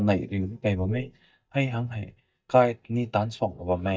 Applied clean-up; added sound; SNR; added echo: neural mask model DeepFilterNet 3.